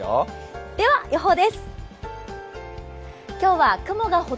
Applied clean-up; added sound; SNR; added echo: none; none; none; none.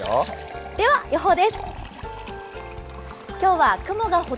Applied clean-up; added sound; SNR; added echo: none; Fill (with liquid); 18 dB; none.